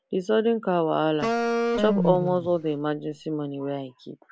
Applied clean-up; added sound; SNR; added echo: none; Wind instrument, woodwind instrument; 2 dB; none.